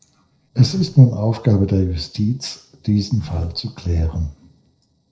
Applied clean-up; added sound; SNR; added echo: neural separator model SepFormer DNS4.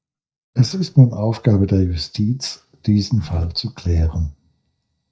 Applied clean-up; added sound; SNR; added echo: neural mask model DeepFilterNet 3.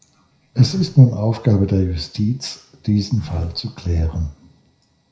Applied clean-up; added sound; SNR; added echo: none; Telephone; 19 dB; reverberation time 0.4 s.